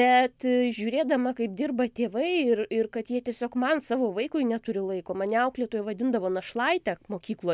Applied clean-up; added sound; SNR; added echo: none; none; none; none.